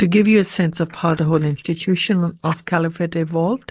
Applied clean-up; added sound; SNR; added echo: neural mask model Resemble Enhance denoiser.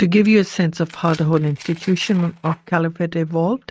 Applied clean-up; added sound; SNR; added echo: neural mask model RNNoise.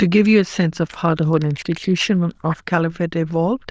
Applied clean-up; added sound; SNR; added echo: neural diffusion model UNIVERSE++.